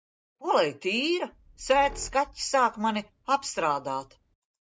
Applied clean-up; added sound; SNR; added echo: neural mask model DeepFilterNet 3.